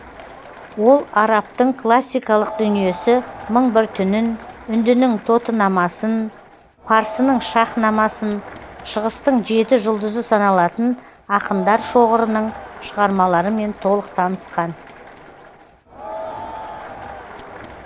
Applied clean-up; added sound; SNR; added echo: none; Crowd; 16 dB; none.